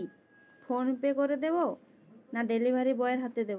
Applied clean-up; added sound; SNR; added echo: none; none; none; none.